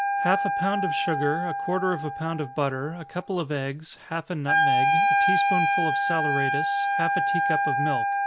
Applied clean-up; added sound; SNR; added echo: none; Wind instrument, woodwind instrument; -4 dB; none.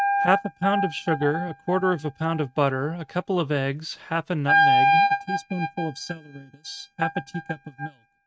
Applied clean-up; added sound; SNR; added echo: neural mask model RNNoise.